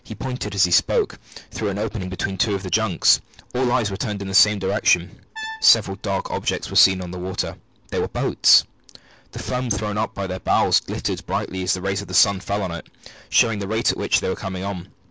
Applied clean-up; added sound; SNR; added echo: none; Brass instrument; 14 dB; none.